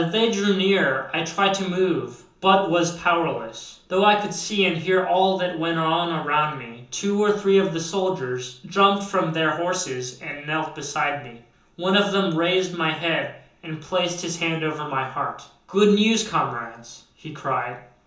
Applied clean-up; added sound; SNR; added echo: none; none; none; reverberation time 0.6 s.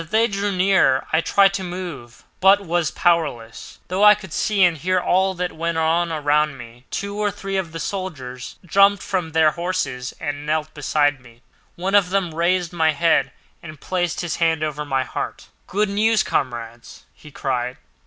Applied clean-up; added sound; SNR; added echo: none; none; none; none.